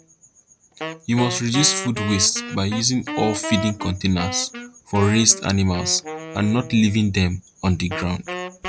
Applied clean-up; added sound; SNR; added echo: none; Wind instrument, woodwind instrument; 11 dB; none.